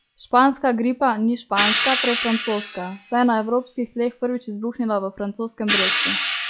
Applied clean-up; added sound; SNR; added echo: classical method log-MMSE.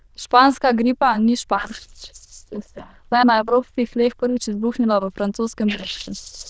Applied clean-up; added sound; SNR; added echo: neural diffusion model UNIVERSE++.